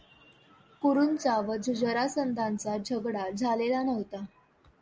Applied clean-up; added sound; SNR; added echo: none; none; none; none.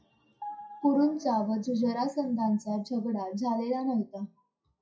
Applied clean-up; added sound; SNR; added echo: classical method WPE with log-MMSE.